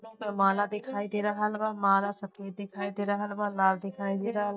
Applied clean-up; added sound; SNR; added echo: neural mask model DeepFilterNet 3.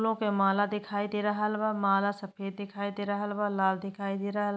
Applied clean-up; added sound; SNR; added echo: none; none; none; none.